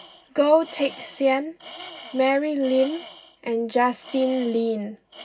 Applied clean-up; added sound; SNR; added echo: none; Tools; 19 dB; reverberation time 0.4 s.